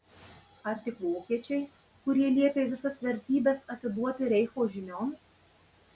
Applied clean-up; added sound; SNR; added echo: none; none; none; none.